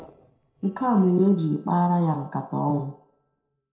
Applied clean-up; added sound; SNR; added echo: neural separator model SepFormer DNS4.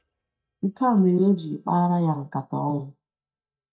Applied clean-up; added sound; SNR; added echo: neural mask model DeepFilterNet 3.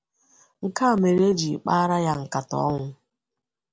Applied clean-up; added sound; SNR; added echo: none; none; none; none.